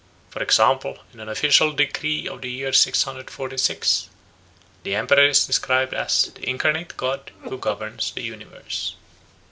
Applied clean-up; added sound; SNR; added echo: none; Cough; 20 dB; none.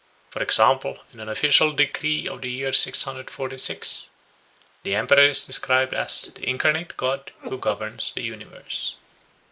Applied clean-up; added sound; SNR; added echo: neural mask model Resemble Enhance denoiser.